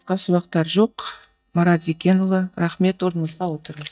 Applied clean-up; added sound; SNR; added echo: neural mask model DeepFilterNet 3.